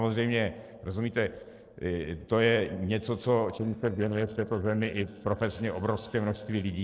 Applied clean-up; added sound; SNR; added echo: neural separator model SepFormer DNS4.